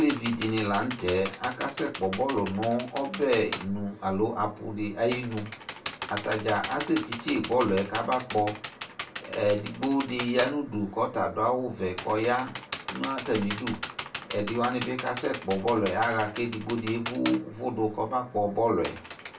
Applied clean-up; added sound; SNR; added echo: none; Computer keyboard; 11 dB; reverberation time 0.2 s.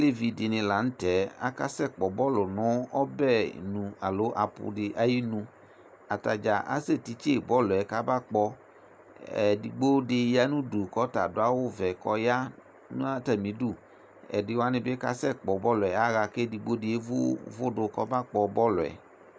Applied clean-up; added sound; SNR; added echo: none; none; none; none.